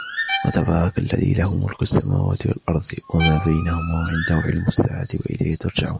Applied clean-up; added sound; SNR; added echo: none; Bowed string instrument + Bird; 11 dB; none.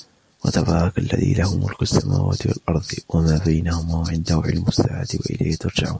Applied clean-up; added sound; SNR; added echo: none; none; none; none.